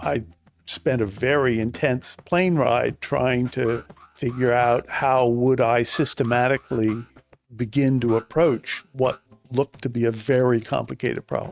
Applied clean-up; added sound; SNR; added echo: neural mask model RNNoise.